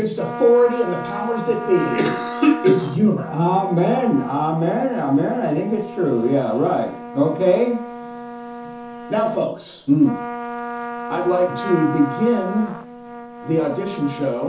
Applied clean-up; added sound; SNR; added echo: none; Trumpet; 11 dB; reverberation time 0.9 s.